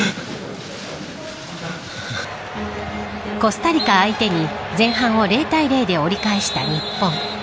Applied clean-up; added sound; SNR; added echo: none; none; none; none.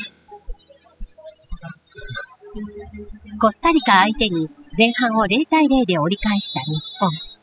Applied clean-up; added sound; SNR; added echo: classical method spectral subtraction.